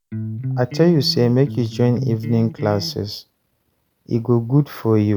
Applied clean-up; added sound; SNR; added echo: none; Electric guitar; 8 dB; none.